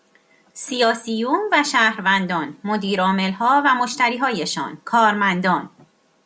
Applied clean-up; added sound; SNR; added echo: none; none; none; none.